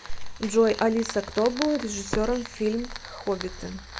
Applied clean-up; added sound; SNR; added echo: none; Fire; 13 dB; none.